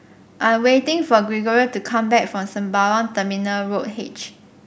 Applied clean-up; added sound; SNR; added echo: none; none; none; none.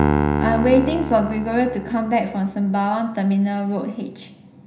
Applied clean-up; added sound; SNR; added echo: none; Piano; 5 dB; reverberation time 0.5 s.